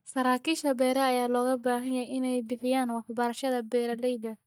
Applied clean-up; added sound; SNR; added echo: neural mask model DeepFilterNet 3.